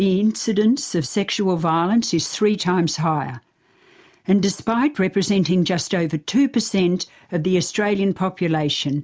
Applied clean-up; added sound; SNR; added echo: none; none; none; none.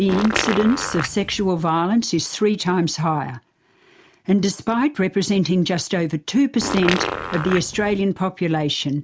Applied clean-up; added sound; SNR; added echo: none; Fart; 5 dB; none.